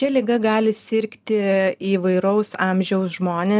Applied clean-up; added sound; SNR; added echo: none; none; none; none.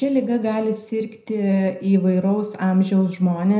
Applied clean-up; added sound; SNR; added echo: none; none; none; reverberation time 0.5 s.